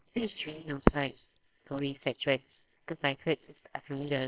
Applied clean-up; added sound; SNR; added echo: neural separator model SepFormer WHAMR!.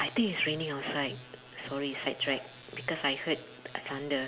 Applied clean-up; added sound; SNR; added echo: none; none; none; none.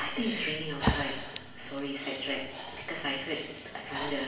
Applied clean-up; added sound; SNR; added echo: none; Breathing; 3 dB; reverberation time 0.7 s.